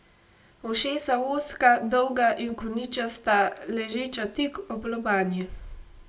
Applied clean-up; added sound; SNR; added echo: none; none; none; none.